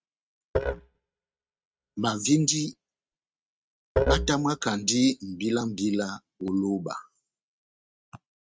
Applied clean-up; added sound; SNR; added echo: neural mask model RNNoise.